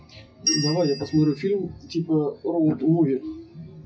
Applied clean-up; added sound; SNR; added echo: classical method WPE with log-MMSE.